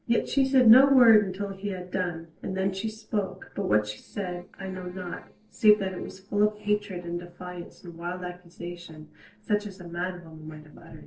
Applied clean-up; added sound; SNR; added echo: neural separator model SepFormer DNS4.